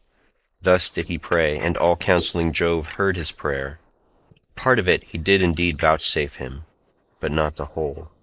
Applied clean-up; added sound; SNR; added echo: neural mask model Resemble Enhance denoiser.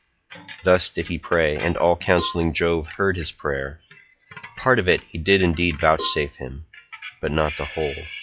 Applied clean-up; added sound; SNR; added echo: classical method log-MMSE.